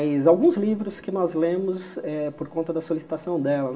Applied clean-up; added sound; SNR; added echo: none; none; none; reverberation time 1.5 s.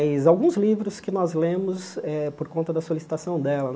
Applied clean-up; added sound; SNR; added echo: none; none; none; none.